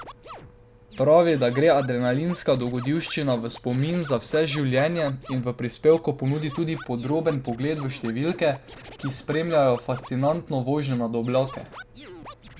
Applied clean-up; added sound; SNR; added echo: none; Scratching (performance technique); 19 dB; none.